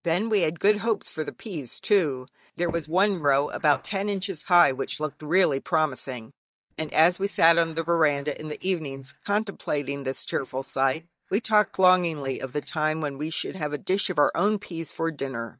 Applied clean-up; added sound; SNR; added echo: neural mask model DeepFilterNet 3.